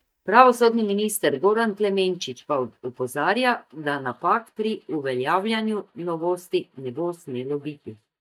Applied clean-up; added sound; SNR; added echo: neural mask model DeepFilterNet 3.